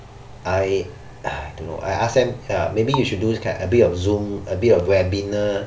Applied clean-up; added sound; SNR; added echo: none; Raindrop / Drip; 19 dB; none.